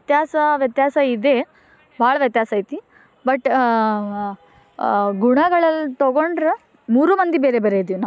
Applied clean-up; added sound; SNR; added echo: none; none; none; none.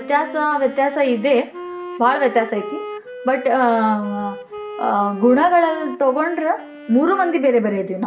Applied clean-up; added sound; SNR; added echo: none; Wind instrument, woodwind instrument; 15 dB; reverberation time 0.4 s.